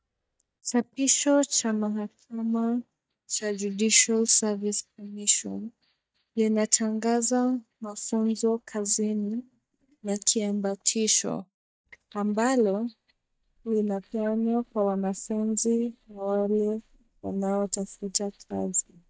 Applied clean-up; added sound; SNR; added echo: neural mask model DeepFilterNet 3.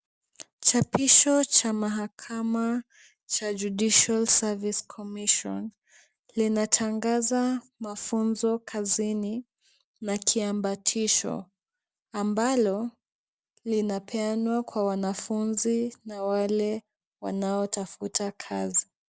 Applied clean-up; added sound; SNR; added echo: none; none; none; none.